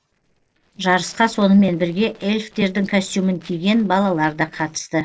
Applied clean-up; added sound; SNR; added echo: neural separator model SepFormer DNS4.